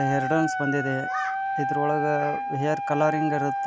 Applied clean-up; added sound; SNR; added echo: none; Wind instrument, woodwind instrument; 1 dB; none.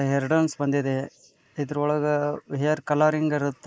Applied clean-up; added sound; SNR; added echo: neural mask model Resemble Enhance denoiser.